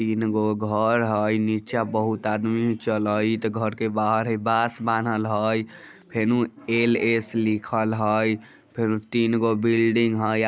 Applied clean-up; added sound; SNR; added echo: none; none; none; none.